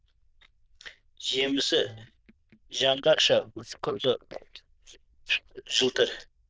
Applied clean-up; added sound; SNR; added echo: neural diffusion model UNIVERSE++.